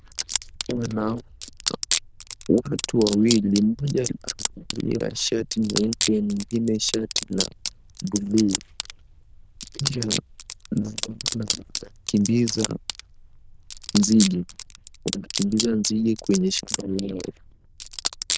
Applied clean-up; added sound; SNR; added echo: neural diffusion model UNIVERSE++.